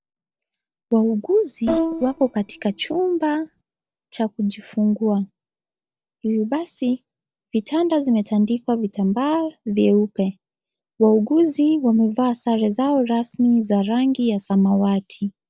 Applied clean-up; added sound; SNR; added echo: neural separator model SepFormer DNS4.